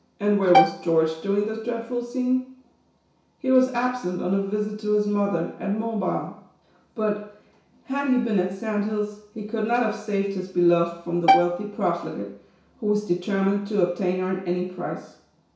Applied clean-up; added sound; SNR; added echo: none; Bowed string instrument; -1 dB; reverberation time 0.6 s.